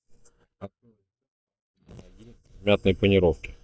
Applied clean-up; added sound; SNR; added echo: neural mask model DeepFilterNet 3.